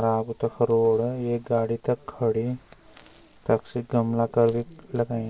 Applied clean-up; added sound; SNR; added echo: none; none; none; none.